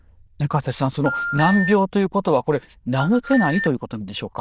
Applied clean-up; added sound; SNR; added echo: neural diffusion model UNIVERSE++.